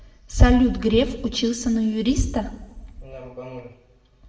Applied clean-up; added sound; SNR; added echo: none; none; none; reverberation time 0.7 s.